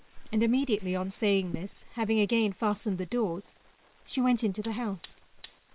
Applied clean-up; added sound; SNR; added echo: neural separator model SepFormer WHAM!.